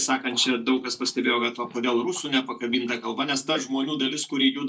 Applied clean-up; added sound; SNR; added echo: neural mask model DeepFilterNet 3.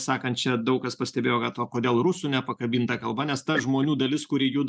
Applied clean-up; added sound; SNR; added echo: none; none; none; none.